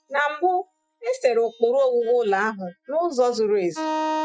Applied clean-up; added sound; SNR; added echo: classical method Wiener filter.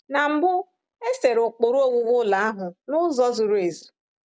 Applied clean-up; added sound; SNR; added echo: none; none; none; none.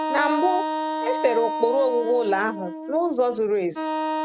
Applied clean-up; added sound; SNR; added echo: none; Wind instrument, woodwind instrument; 4 dB; none.